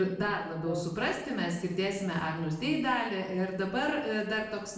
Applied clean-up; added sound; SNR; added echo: none; Brass instrument; 11 dB; reverberation time 0.8 s.